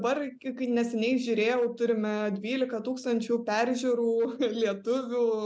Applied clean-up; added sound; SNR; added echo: none; none; none; none.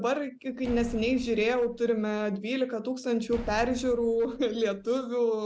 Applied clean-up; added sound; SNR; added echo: none; Slam; 16 dB; none.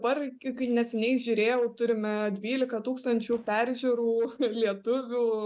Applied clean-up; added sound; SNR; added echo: neural mask model DeepFilterNet 3.